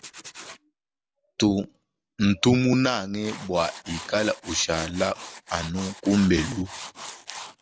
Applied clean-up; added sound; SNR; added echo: none; Tools; 16 dB; none.